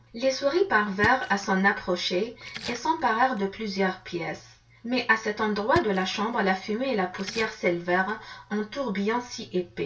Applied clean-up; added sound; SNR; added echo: none; Splash, splatter; 18 dB; reverberation time 0.2 s.